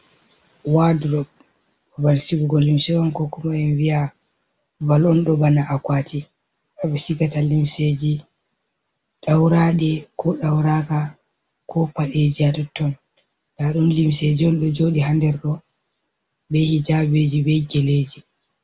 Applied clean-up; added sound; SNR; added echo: none; none; none; none.